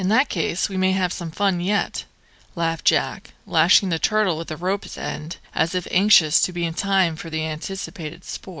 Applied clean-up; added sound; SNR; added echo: none; none; none; none.